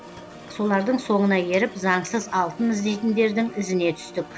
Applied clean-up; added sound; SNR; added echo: none; Organ + Mechanisms; 18 dB; none.